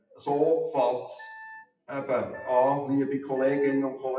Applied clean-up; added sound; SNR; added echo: classical method WPE with log-MMSE.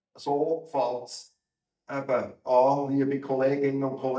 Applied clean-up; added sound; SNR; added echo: neural mask model DeepFilterNet 3.